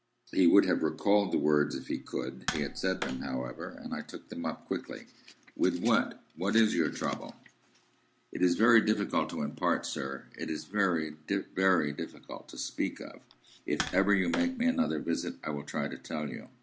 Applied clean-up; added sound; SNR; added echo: none; Tap; 11 dB; none.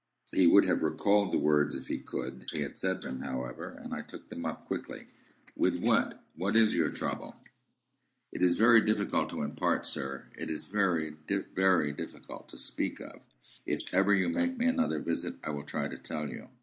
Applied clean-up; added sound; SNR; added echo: neural mask model Resemble Enhance denoiser.